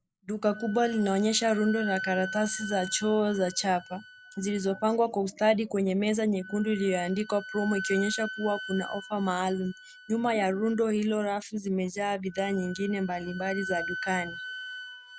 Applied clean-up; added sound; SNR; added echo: none; Wind instrument, woodwind instrument; 12 dB; none.